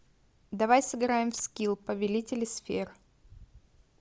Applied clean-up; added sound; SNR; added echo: none; none; none; none.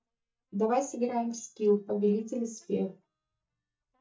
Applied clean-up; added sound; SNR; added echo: neural mask model DeepFilterNet 3.